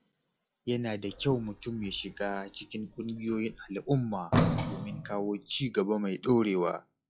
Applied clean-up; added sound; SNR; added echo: classical method log-MMSE.